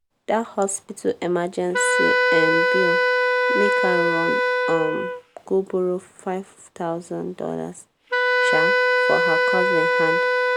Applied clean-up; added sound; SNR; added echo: none; Wind instrument, woodwind instrument; -5 dB; none.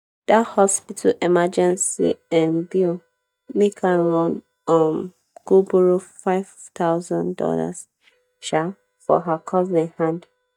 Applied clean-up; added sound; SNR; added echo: neural mask model DeepFilterNet 3.